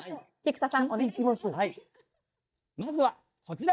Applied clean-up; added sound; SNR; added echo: neural mask model DeepFilterNet 3.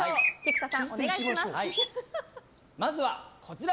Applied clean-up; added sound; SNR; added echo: none; Bird; -1 dB; none.